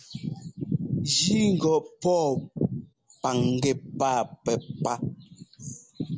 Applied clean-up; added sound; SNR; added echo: none; none; none; none.